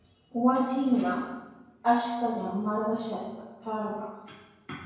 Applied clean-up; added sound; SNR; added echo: none; none; none; reverberation time 1.0 s.